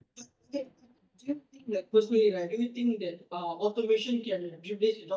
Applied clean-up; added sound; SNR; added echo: neural mask model DeepFilterNet 3.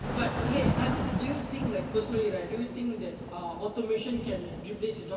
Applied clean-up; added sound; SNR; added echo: none; Thunder / Rain; 2 dB; reverberation time 2.6 s.